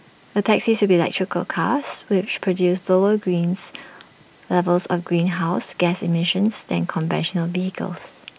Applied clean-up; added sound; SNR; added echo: none; none; none; none.